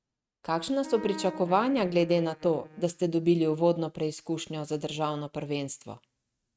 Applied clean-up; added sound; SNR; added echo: neural mask model RNNoise.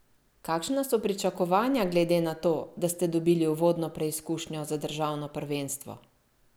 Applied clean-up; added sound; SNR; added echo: none; none; none; none.